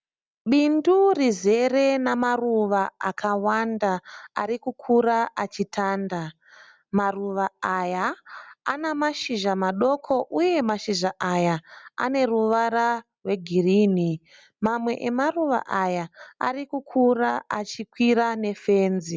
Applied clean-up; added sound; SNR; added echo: none; none; none; none.